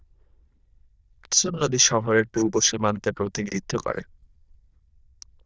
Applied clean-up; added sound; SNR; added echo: neural diffusion model UNIVERSE++.